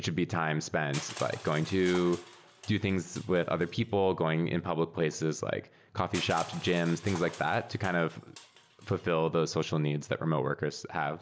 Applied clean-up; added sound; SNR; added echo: none; Crushing; 19 dB; none.